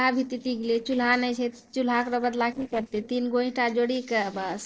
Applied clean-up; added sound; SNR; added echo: neural separator model SepFormer DNS4.